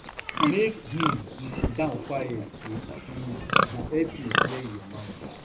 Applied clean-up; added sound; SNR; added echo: none; Livestock, farm animals, working animals; -2 dB; reverberation time 0.3 s.